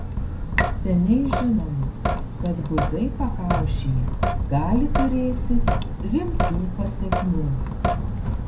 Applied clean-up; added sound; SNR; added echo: none; Drip / Sink (filling or washing); -2 dB; reverberation time 0.4 s.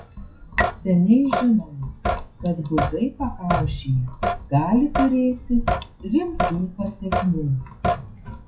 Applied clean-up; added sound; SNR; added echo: classical method WPE with log-MMSE.